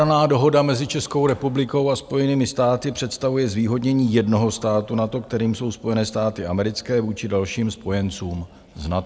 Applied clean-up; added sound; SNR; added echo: none; none; none; none.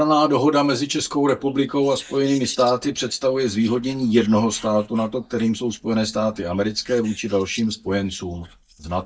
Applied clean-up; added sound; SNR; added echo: neural mask model DeepFilterNet 3.